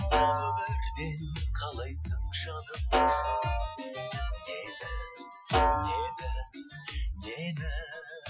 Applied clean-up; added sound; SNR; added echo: classical method Wiener filter.